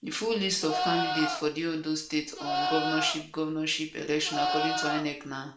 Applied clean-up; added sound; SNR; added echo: none; Livestock, farm animals, working animals; 2 dB; reverberation time 0.4 s.